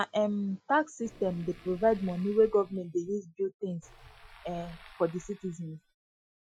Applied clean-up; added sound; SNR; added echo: classical method Wiener filter.